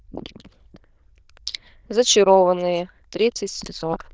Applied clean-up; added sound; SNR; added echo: neural diffusion model UNIVERSE++.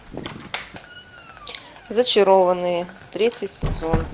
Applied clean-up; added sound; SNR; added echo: none; Squeak; 10 dB; none.